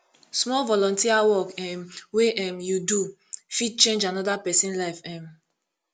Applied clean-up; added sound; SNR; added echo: none; none; none; none.